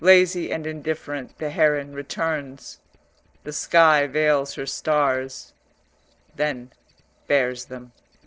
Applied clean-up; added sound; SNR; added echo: neural separator model SepFormer DNS4.